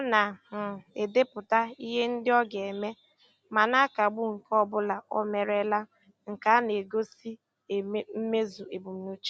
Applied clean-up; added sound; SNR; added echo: none; none; none; none.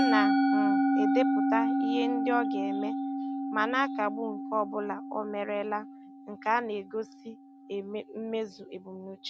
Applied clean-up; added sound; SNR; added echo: none; Musical instrument; -3 dB; none.